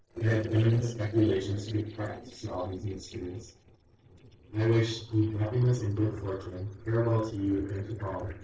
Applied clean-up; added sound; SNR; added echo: neural separator model SepFormer DNS4.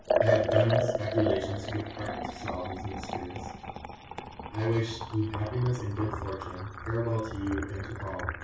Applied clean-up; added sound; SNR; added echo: none; Liquid; 0 dB; reverberation time 0.6 s.